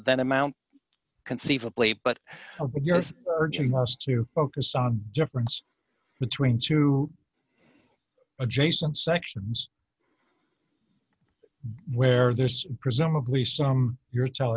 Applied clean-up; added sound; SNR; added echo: none; none; none; none.